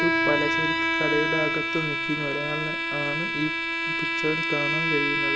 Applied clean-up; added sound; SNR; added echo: none; Bowed string instrument; -4 dB; none.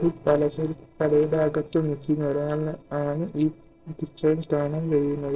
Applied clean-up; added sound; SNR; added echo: neural separator model SepFormer DNS4.